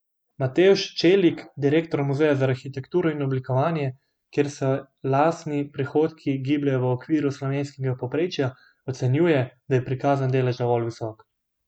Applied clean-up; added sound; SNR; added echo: none; none; none; none.